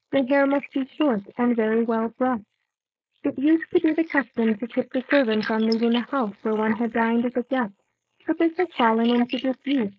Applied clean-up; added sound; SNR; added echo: neural mask model Resemble Enhance denoiser.